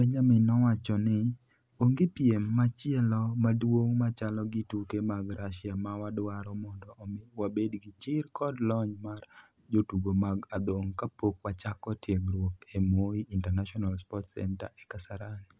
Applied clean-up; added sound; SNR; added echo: none; none; none; none.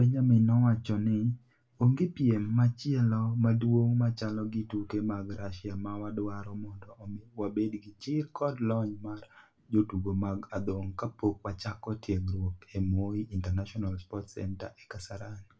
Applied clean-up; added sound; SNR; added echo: none; none; none; reverberation time 0.2 s.